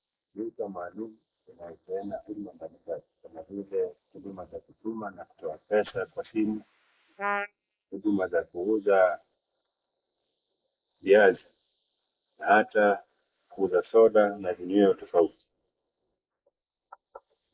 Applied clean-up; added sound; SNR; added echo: neural mask model Resemble Enhance denoiser.